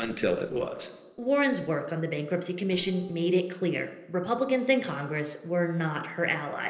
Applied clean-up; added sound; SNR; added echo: neural separator model SepFormer DNS4.